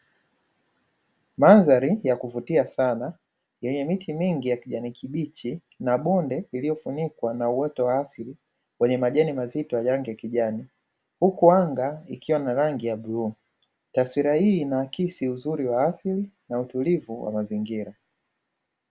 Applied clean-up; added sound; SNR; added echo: none; none; none; none.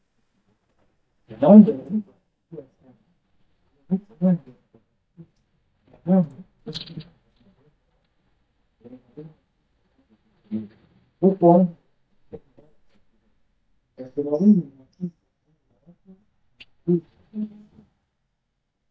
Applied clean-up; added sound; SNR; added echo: neural mask model DeepFilterNet 3.